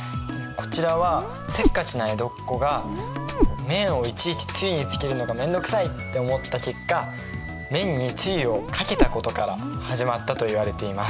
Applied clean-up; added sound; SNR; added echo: none; Meow; 0 dB; none.